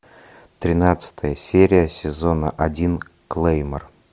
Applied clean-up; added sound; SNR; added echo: none; none; none; none.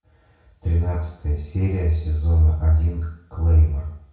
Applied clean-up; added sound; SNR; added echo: none; none; none; reverberation time 0.6 s.